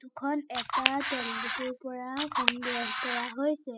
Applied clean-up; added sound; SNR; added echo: classical method spectral subtraction.